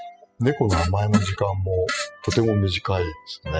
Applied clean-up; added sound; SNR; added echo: classical method spectral subtraction.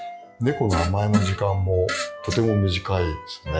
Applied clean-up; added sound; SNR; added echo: classical method log-MMSE.